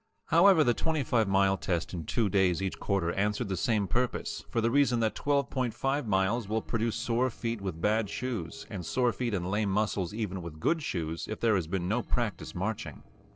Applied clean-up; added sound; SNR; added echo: neural separator model SepFormer DNS4.